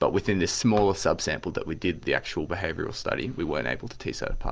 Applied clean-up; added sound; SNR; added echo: none; none; none; none.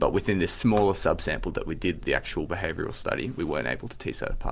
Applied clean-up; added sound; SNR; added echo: none; Thunder; 14 dB; none.